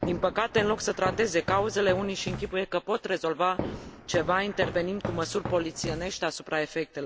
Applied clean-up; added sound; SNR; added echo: none; Walk, footsteps; 9 dB; none.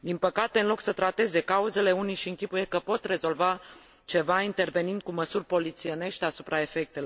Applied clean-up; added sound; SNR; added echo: none; none; none; none.